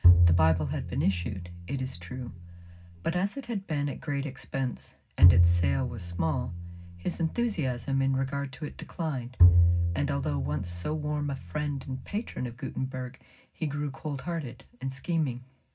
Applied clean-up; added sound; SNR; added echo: none; Bowed string instrument; -4 dB; reverberation time 0.4 s.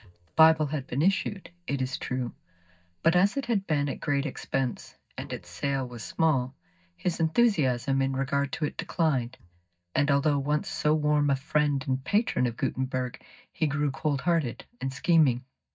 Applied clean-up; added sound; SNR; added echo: neural mask model DeepFilterNet 3.